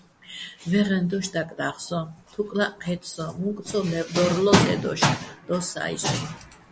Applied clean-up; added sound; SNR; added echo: none; none; none; none.